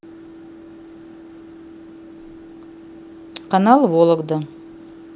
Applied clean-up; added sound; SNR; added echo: none; none; none; none.